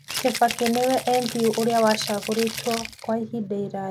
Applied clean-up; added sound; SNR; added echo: none; Rattle (instrument); 10 dB; none.